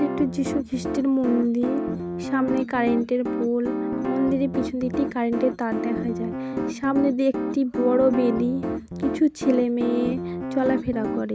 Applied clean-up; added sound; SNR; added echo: none; Piano; 4 dB; none.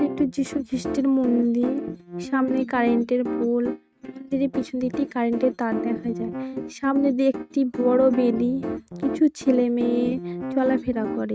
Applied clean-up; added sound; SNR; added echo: neural mask model RNNoise.